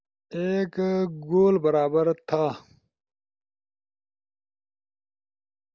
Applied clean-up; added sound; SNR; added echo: none; none; none; none.